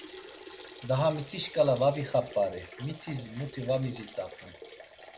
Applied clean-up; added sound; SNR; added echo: none; Liquid; 16 dB; none.